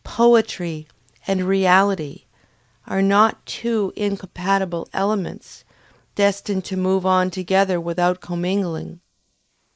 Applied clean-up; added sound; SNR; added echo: neural mask model Resemble Enhance denoiser.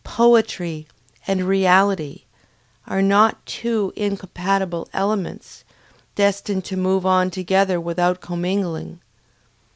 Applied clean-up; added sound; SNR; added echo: none; none; none; none.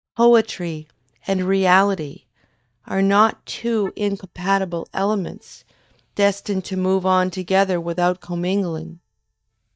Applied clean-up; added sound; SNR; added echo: neural mask model DeepFilterNet 3.